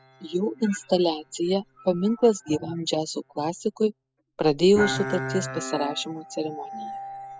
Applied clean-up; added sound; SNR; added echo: classical method spectral subtraction.